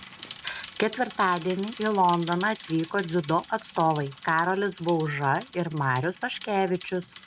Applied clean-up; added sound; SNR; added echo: none; Bicycle; 18 dB; none.